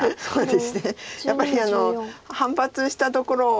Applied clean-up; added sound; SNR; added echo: none; none; none; none.